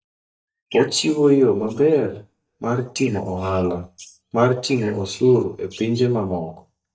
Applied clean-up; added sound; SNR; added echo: neural mask model DeepFilterNet 3.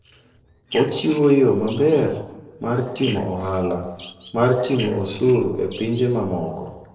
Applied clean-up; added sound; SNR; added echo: neural separator model SepFormer DNS4.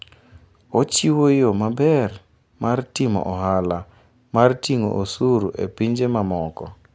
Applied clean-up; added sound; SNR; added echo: none; none; none; none.